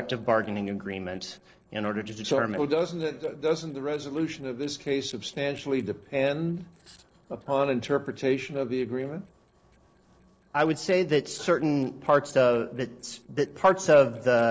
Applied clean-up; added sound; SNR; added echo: neural separator model SepFormer DNS4.